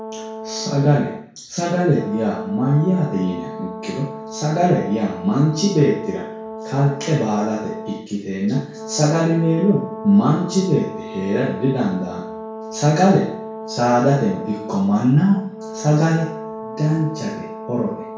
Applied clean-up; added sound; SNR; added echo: none; Brass instrument; 12 dB; reverberation time 0.6 s.